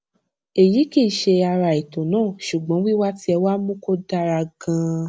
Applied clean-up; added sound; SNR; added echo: none; none; none; none.